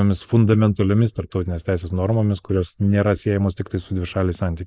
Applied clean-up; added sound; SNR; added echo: neural mask model Resemble Enhance denoiser.